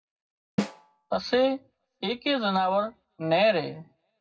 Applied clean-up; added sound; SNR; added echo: none; Snare drum; 8 dB; reverberation time 0.3 s.